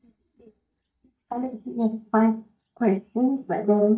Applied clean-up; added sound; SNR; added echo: neural mask model DeepFilterNet 3.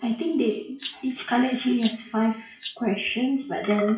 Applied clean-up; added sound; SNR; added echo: classical method WPE with log-MMSE.